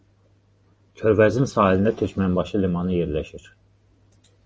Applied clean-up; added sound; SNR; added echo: none; none; none; none.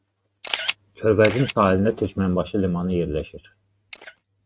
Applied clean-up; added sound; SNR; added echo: neural mask model RNNoise.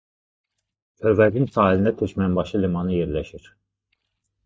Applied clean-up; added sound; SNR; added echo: neural mask model DeepFilterNet 3.